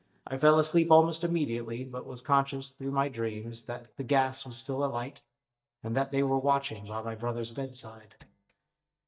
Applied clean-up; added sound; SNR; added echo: neural mask model DeepFilterNet 3.